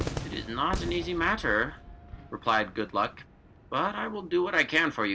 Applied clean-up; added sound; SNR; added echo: none; Cheering / Fireworks; 11 dB; none.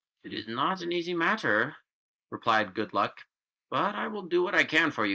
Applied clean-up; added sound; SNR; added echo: neural mask model Resemble Enhance denoiser.